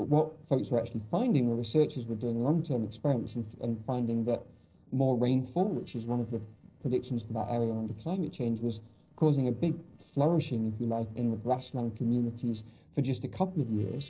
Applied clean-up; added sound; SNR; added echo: neural separator model SepFormer DNS4.